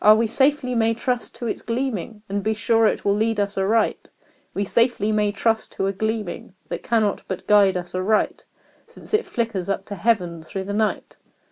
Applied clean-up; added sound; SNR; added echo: none; none; none; none.